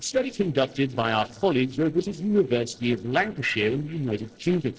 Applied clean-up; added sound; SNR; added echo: neural separator model SepFormer DNS4.